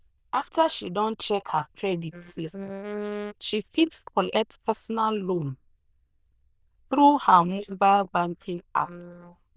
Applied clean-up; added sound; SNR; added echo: neural diffusion model UNIVERSE++.